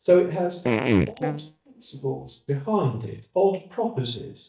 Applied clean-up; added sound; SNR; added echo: neural mask model DeepFilterNet 3.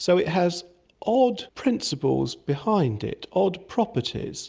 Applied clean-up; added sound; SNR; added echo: none; none; none; none.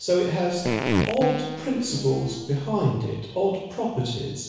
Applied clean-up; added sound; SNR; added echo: none; Fart; 3 dB; reverberation time 1.1 s.